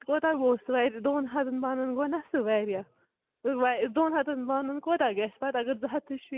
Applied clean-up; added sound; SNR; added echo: none; none; none; none.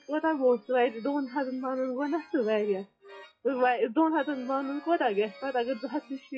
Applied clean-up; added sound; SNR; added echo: classical method WPE with log-MMSE.